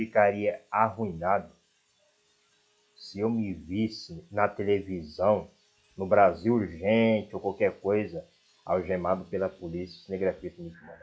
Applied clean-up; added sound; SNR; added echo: classical method log-MMSE.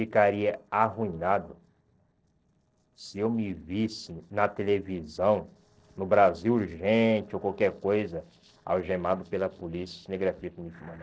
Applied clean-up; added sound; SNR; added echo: neural separator model SepFormer DNS4.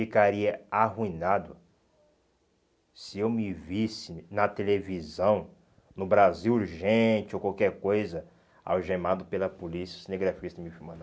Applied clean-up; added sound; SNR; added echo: none; none; none; none.